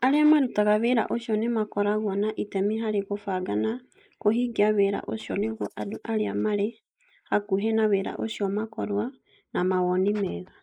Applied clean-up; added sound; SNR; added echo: neural mask model Resemble Enhance denoiser.